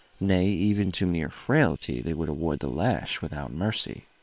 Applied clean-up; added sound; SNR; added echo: neural separator model SepFormer WHAM!.